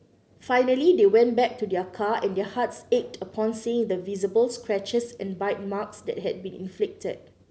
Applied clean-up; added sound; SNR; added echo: none; none; none; none.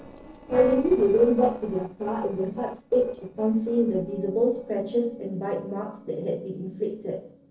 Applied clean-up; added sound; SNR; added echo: neural separator model SepFormer DNS4.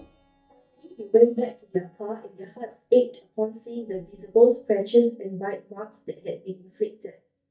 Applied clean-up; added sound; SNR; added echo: neural mask model DeepFilterNet 3.